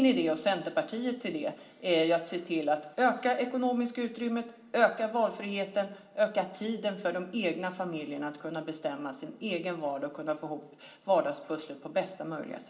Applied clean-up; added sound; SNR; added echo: none; none; none; reverberation time 0.6 s.